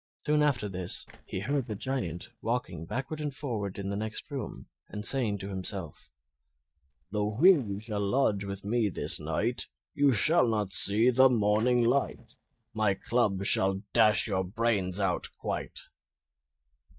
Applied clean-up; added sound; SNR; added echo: neural mask model DeepFilterNet 3.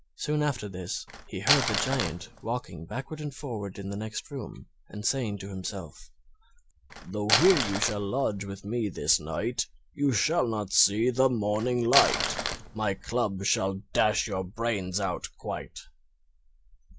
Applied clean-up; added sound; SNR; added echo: none; Crumpling, crinkling; 1 dB; none.